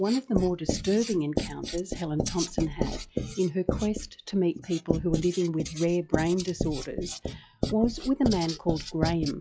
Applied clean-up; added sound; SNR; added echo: classical method log-MMSE.